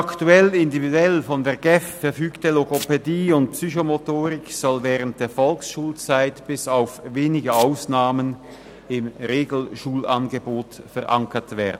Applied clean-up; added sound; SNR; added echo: none; Domestic sounds, home sounds; 14 dB; none.